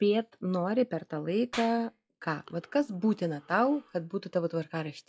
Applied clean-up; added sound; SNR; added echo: classical method log-MMSE.